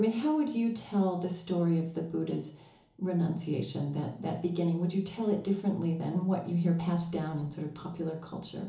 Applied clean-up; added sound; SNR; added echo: none; none; none; reverberation time 0.8 s.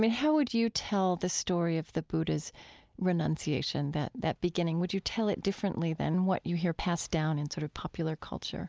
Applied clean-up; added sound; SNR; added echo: none; none; none; none.